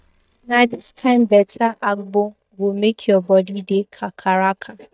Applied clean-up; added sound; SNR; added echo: neural mask model DeepFilterNet 3.